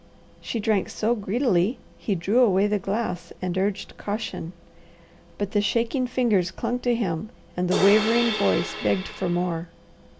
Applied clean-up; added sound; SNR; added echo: none; Crash cymbal; 5 dB; none.